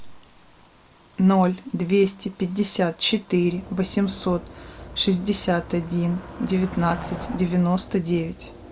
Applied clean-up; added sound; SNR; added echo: none; Motor vehicle (road); 19 dB; none.